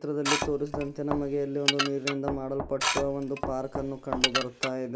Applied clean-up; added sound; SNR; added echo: none; Knock + Dishes, pots, and pans / Glass; 1 dB; none.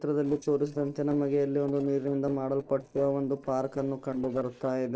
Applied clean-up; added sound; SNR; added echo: neural separator model SepFormer DNS4.